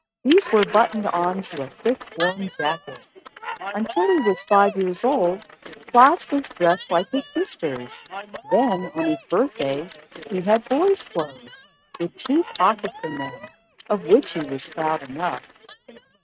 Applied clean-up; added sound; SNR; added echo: neural mask model RNNoise.